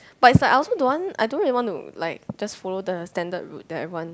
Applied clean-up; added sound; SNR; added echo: none; none; none; none.